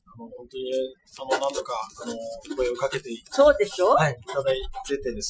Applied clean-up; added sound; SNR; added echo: classical method Wiener filter.